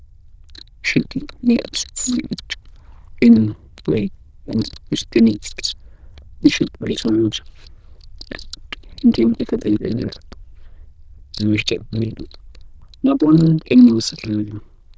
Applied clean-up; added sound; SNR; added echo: neural diffusion model UNIVERSE++.